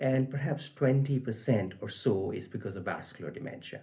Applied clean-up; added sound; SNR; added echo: none; none; none; reverberation time 0.3 s.